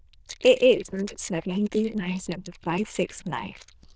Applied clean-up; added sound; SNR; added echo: neural diffusion model UNIVERSE++.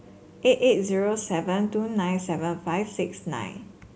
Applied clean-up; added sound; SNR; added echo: none; none; none; none.